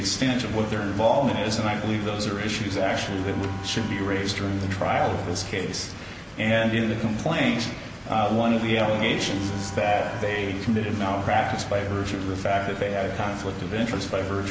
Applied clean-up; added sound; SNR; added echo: none; Bowed string instrument; 16 dB; none.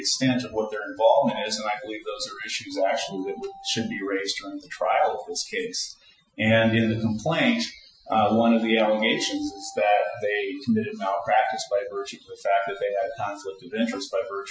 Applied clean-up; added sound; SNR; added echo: classical method Wiener filter.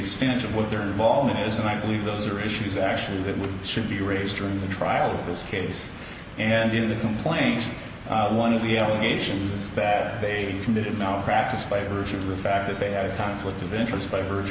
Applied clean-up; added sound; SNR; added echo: none; none; none; none.